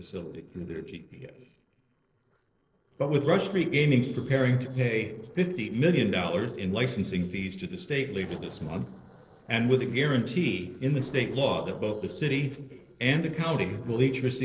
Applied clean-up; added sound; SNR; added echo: neural separator model SepFormer DNS4.